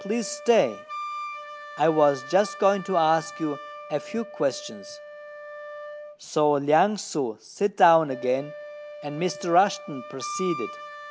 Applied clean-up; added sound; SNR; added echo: none; Wind instrument, woodwind instrument; 14 dB; none.